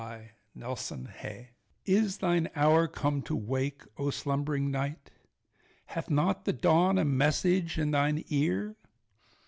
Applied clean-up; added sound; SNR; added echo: none; none; none; none.